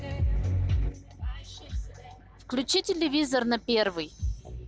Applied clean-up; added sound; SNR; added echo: none; none; none; none.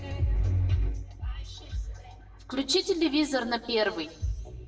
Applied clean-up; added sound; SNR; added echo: none; none; none; reverberation time 0.6 s.